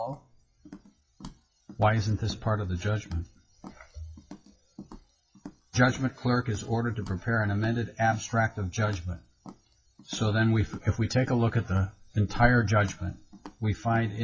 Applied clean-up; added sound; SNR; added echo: classical method WPE with log-MMSE.